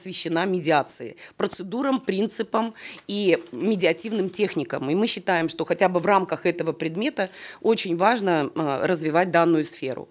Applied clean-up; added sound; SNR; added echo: none; none; none; none.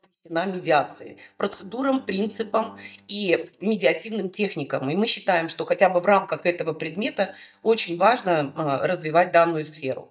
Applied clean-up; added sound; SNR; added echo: neural mask model DeepFilterNet 3.